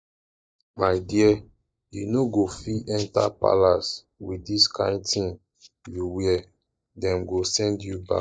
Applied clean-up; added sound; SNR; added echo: neural mask model DeepFilterNet 3.